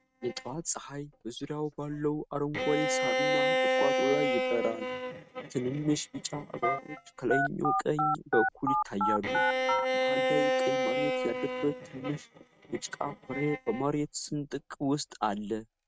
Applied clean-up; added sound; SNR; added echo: neural mask model RNNoise.